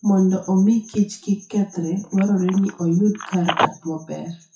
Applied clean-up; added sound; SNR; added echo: classical method WPE with log-MMSE.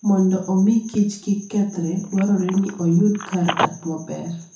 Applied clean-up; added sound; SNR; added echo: none; Telephone; 12 dB; reverberation time 0.5 s.